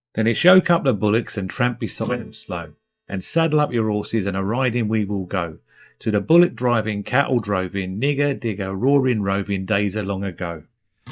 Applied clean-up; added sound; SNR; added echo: neural mask model DeepFilterNet 3.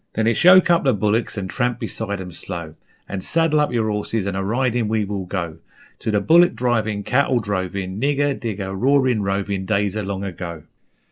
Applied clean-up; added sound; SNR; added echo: none; none; none; none.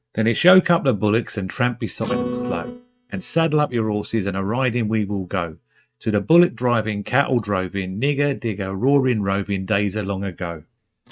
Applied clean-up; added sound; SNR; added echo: neural mask model RNNoise.